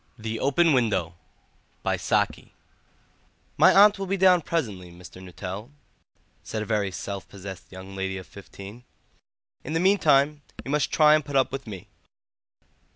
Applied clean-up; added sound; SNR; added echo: none; none; none; none.